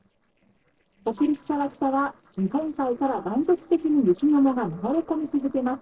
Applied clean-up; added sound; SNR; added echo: neural separator model SepFormer DNS4.